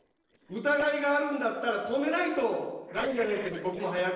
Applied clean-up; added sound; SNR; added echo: neural separator model SepFormer DNS4.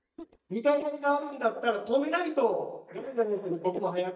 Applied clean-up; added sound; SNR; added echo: neural mask model DeepFilterNet 3.